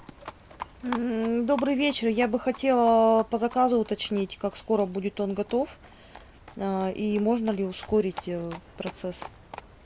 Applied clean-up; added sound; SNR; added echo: none; Livestock, farm animals, working animals; 18 dB; none.